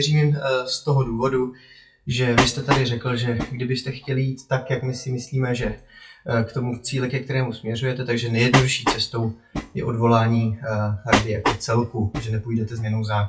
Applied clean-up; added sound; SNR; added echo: classical method WPE with log-MMSE.